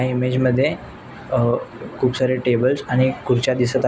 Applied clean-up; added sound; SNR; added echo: none; none; none; none.